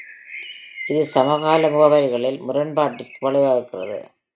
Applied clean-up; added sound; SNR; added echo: neural mask model RNNoise.